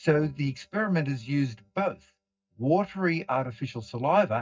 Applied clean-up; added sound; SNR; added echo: neural mask model DeepFilterNet 3.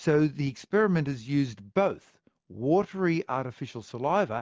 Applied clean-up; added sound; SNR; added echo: none; none; none; none.